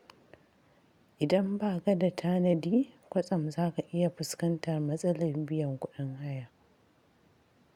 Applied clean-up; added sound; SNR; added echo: none; none; none; none.